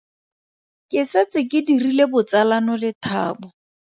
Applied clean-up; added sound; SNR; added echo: none; none; none; none.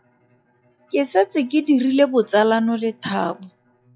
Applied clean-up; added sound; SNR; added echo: classical method log-MMSE.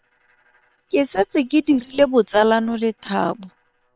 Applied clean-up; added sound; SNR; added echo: neural separator model SepFormer WHAM!.